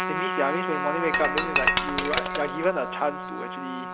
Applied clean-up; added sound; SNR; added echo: none; Trumpet + Shatter; -1 dB; none.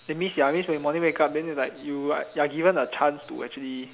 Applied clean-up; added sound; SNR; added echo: none; none; none; none.